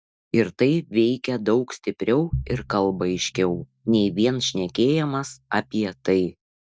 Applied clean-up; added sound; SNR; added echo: neural mask model DeepFilterNet 3.